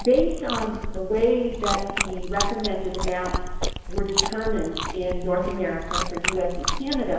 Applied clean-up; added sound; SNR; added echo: none; Chewing, mastication; 2 dB; reverberation time 1.0 s.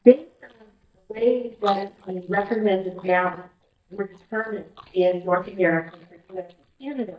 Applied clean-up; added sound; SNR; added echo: neural mask model DeepFilterNet 3.